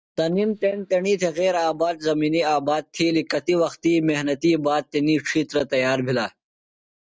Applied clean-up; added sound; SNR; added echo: neural mask model DeepFilterNet 3.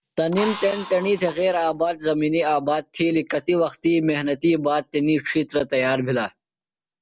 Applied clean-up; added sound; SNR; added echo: none; Drill; 12 dB; none.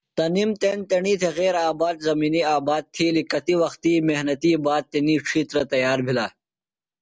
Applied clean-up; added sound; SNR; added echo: none; none; none; none.